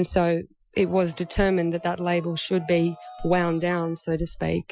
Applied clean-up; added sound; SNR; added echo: classical method Wiener filter.